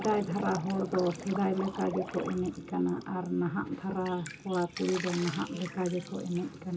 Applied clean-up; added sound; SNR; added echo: none; Drip; 13 dB; reverberation time 0.2 s.